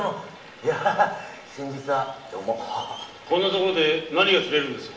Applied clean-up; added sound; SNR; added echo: none; none; none; reverberation time 0.8 s.